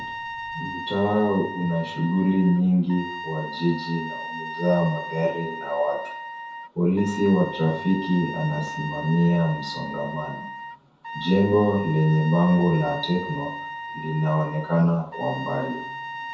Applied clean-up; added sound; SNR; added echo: none; Trumpet; 10 dB; reverberation time 0.6 s.